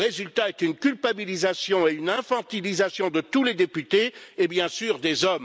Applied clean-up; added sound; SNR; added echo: none; none; none; none.